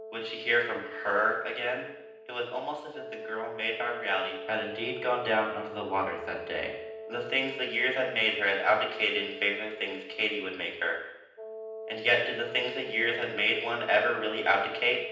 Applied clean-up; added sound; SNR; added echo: none; Wind instrument, woodwind instrument; 11 dB; reverberation time 0.9 s.